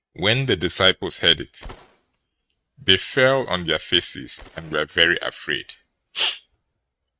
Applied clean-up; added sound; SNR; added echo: neural mask model RNNoise.